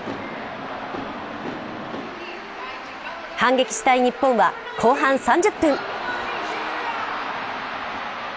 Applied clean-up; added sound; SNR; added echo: none; Wind instrument, woodwind instrument; 19 dB; none.